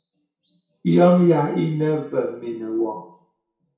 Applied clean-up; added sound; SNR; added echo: none; none; none; reverberation time 0.6 s.